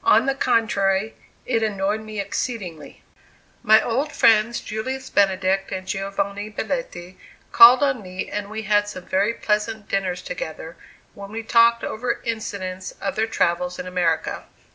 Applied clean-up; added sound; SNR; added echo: none; none; none; none.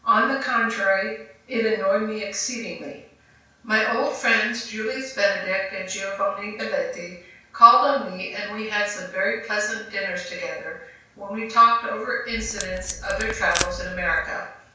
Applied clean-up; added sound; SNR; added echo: none; Packing tape, duct tape; 9 dB; reverberation time 0.5 s.